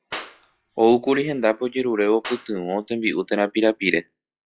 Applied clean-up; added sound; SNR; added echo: classical method log-MMSE.